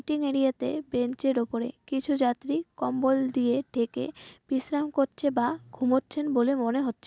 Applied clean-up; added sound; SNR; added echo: none; none; none; none.